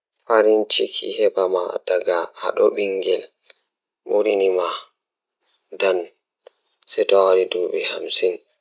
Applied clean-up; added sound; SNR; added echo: none; none; none; none.